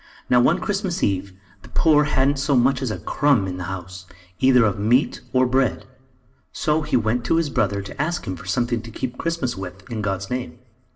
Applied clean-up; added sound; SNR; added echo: none; none; none; reverberation time 0.5 s.